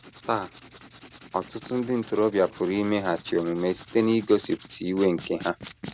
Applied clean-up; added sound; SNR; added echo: none; Writing; 19 dB; none.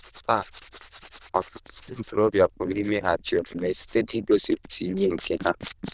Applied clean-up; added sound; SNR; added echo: neural diffusion model UNIVERSE++.